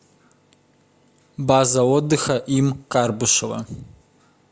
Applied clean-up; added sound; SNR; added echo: none; none; none; none.